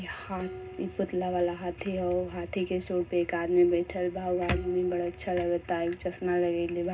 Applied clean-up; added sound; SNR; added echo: none; Dishes, pots, and pans; 20 dB; reverberation time 0.2 s.